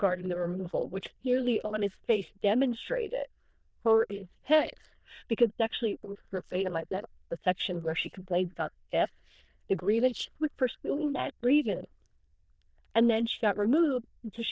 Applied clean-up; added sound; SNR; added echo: neural diffusion model UNIVERSE++.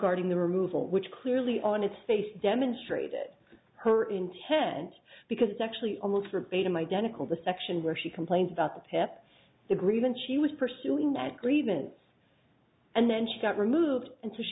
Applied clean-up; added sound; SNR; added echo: none; none; none; none.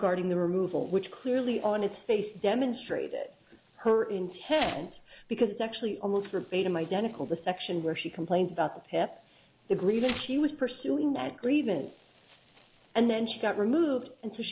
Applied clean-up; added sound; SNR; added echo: none; Insect; 19 dB; none.